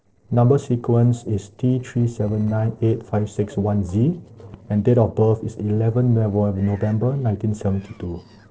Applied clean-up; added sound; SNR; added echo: neural separator model SepFormer DNS4.